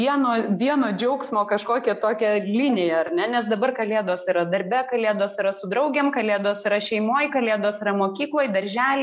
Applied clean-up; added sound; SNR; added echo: none; none; none; none.